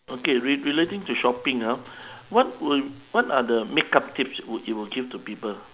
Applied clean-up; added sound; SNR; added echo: none; none; none; none.